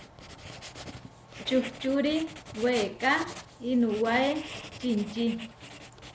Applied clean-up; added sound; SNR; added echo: none; Writing; 13 dB; none.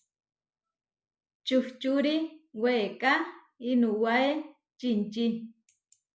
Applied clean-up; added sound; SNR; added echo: none; none; none; none.